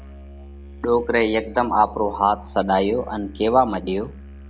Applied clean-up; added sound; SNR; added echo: none; Musical instrument; 17 dB; none.